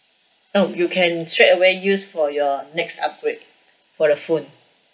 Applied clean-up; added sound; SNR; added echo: none; none; none; none.